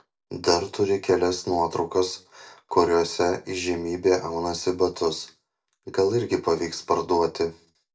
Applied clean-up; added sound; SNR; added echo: none; none; none; reverberation time 0.2 s.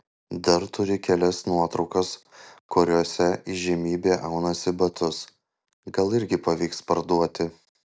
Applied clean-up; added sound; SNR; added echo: none; none; none; none.